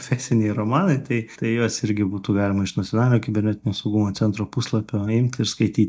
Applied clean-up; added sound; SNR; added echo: neural mask model DeepFilterNet 3.